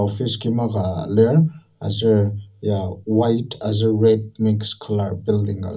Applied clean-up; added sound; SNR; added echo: none; none; none; reverberation time 0.4 s.